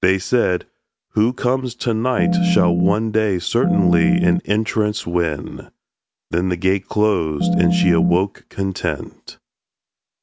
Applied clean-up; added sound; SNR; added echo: none; Organ; -4 dB; none.